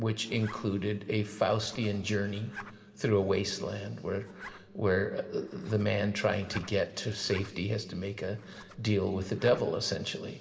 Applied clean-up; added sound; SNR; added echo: none; Zipper (clothing); 20 dB; reverberation time 1.8 s.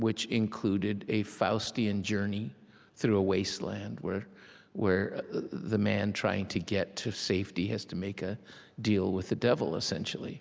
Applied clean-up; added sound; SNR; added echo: none; none; none; none.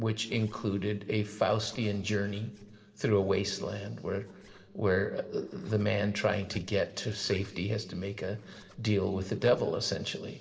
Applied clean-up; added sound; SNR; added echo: neural separator model SepFormer DNS4.